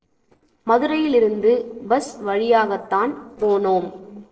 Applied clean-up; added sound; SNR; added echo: neural separator model SepFormer DNS4.